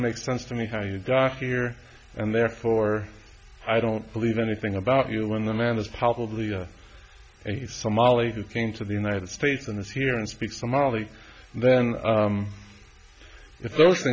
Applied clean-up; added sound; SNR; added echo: none; none; none; none.